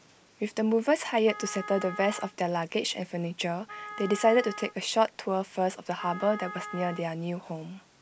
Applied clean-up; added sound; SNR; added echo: none; Wind instrument, woodwind instrument; 14 dB; none.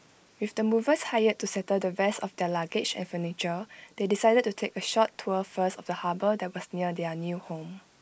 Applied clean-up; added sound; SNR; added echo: neural mask model Resemble Enhance denoiser.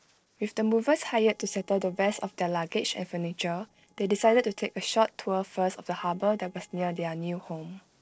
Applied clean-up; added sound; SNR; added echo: neural separator model SepFormer DNS4.